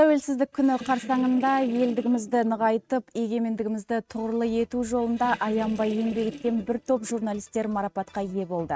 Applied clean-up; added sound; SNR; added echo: neural mask model RNNoise.